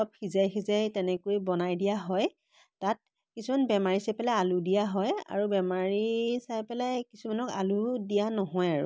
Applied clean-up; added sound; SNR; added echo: none; none; none; none.